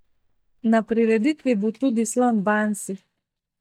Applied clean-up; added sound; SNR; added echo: neural mask model DeepFilterNet 3.